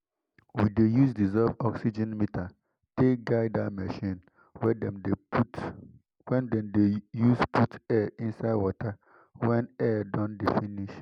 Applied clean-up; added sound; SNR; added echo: none; none; none; none.